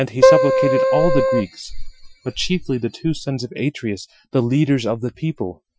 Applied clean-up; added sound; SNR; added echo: classical method Wiener filter.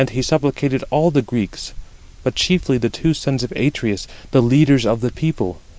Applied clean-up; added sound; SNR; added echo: none; none; none; none.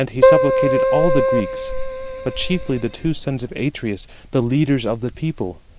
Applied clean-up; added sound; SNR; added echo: none; Keyboard (musical); -4 dB; none.